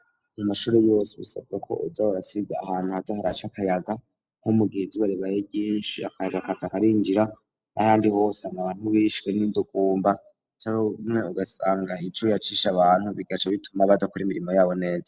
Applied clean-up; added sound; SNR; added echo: neural separator model SepFormer DNS4.